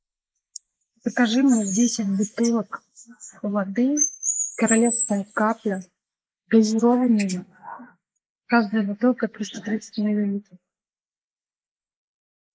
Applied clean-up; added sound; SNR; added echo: neural mask model Resemble Enhance denoiser.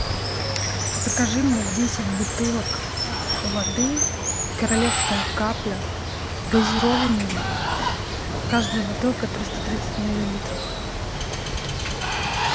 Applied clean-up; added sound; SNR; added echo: none; Water; -1 dB; none.